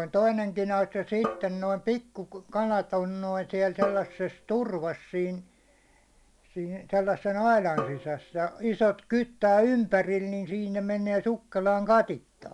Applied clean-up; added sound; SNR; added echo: none; Drum; 12 dB; none.